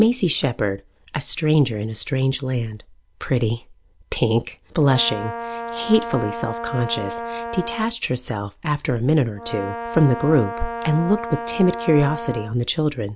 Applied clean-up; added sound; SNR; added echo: none; Brass instrument; 9 dB; none.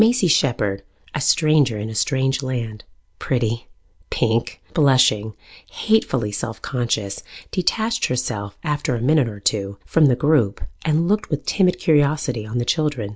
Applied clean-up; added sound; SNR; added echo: none; none; none; none.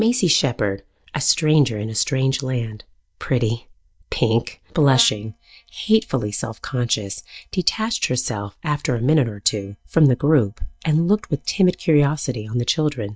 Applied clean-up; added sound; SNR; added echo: neural mask model DeepFilterNet 3.